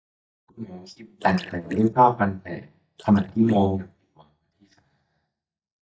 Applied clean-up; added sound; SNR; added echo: neural mask model DeepFilterNet 3.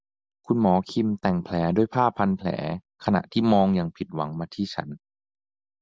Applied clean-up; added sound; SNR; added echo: none; none; none; none.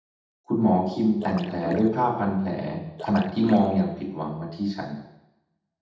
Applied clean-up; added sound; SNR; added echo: none; Splash, splatter; 13 dB; reverberation time 0.8 s.